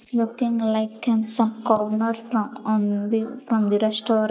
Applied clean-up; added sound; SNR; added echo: neural mask model DeepFilterNet 3.